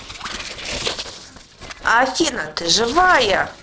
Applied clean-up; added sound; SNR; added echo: neural separator model SepFormer DNS4.